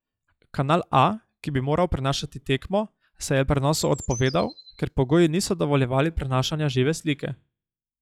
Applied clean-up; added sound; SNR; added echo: classical method log-MMSE.